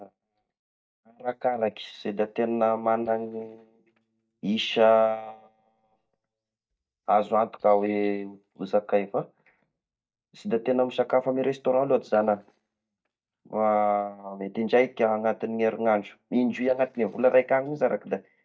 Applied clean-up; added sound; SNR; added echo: neural mask model DeepFilterNet 3.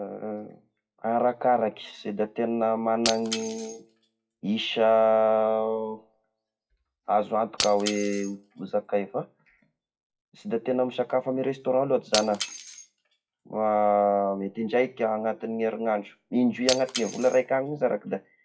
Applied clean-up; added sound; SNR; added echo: classical method WPE with log-MMSE.